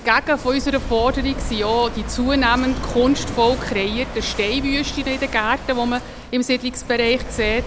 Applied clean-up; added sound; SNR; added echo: none; Walk, footsteps / Waves, surf / Wind; 9 dB; none.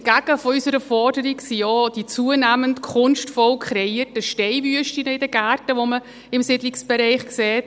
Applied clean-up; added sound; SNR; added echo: none; none; none; none.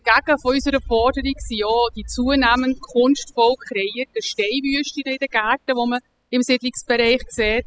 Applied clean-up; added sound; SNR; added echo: classical method spectral subtraction.